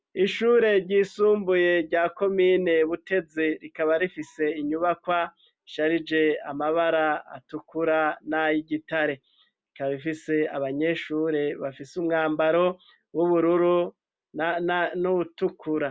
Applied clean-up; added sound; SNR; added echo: none; none; none; none.